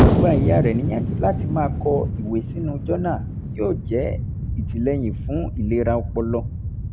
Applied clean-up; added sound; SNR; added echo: none; Explosion; -1 dB; none.